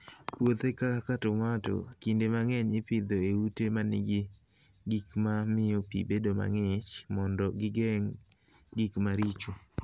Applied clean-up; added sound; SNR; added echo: none; none; none; none.